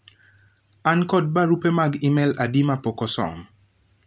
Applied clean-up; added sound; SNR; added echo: none; none; none; none.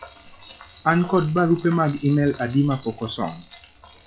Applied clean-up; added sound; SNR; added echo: classical method log-MMSE.